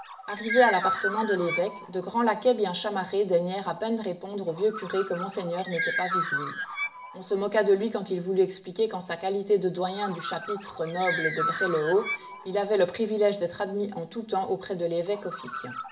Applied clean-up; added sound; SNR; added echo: none; Bird; 8 dB; reverberation time 0.6 s.